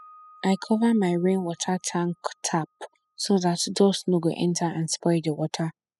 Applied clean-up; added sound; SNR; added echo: classical method spectral subtraction.